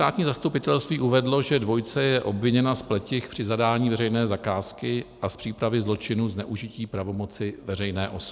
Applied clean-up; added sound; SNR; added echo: none; none; none; none.